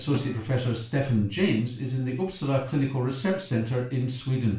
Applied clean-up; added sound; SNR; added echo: none; Guitar; 15 dB; reverberation time 0.3 s.